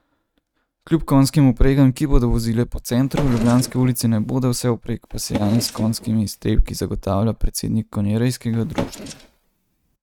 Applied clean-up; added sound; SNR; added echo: neural mask model RNNoise.